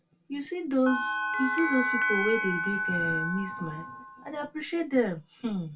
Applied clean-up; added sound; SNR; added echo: none; Bell; 0 dB; reverberation time 0.2 s.